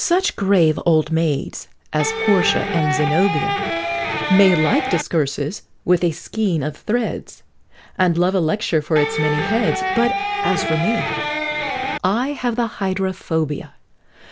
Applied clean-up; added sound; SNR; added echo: none; Electric guitar; 2 dB; none.